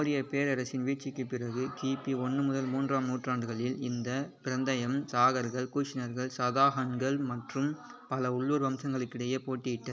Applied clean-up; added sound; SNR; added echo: none; none; none; none.